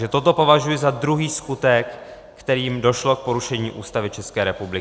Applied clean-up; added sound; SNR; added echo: none; none; none; none.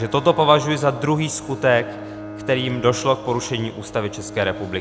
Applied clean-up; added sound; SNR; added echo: none; Bowed string instrument; 14 dB; none.